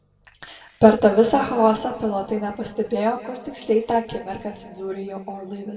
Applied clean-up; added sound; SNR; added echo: none; none; none; reverberation time 1.9 s.